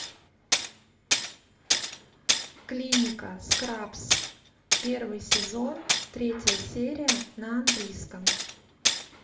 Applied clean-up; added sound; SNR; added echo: none; Tools; -5 dB; reverberation time 0.4 s.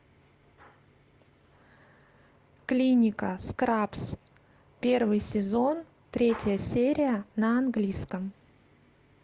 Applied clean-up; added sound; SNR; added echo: none; none; none; none.